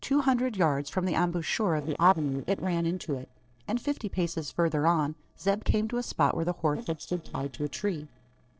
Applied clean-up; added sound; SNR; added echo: neural separator model SepFormer DNS4.